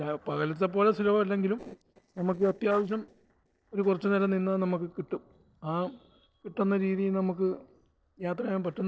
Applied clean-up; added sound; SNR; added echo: neural separator model SepFormer DNS4.